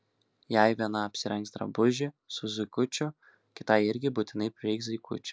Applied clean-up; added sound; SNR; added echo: none; none; none; none.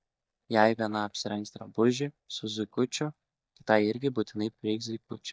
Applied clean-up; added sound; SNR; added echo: neural mask model DeepFilterNet 3.